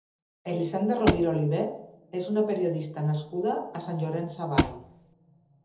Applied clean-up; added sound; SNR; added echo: none; Thump, thud; -1 dB; reverberation time 0.9 s.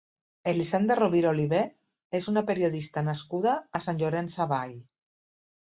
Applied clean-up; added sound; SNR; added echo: none; none; none; none.